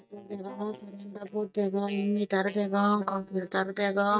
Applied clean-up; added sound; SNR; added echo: neural mask model DeepFilterNet 3.